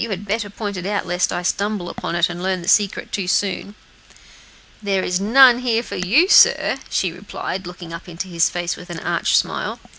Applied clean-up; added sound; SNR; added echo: none; none; none; none.